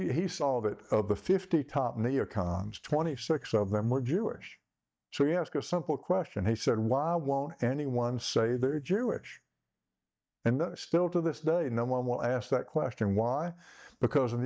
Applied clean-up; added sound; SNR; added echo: neural mask model DeepFilterNet 3.